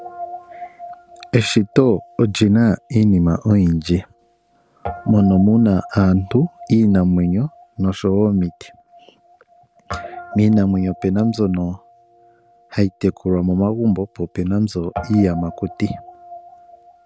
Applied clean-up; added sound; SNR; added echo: none; Guitar; 19 dB; none.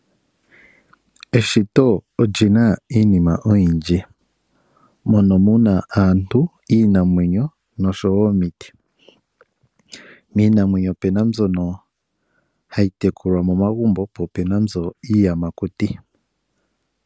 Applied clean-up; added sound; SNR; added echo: none; none; none; none.